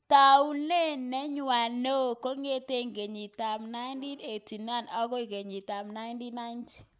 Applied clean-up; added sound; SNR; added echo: none; none; none; none.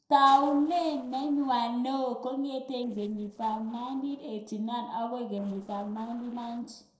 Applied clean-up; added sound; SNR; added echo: neural separator model SepFormer DNS4.